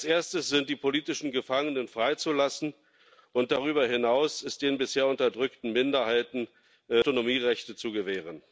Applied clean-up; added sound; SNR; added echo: none; none; none; none.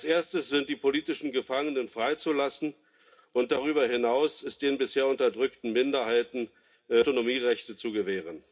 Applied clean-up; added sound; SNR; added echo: none; none; none; reverberation time 0.3 s.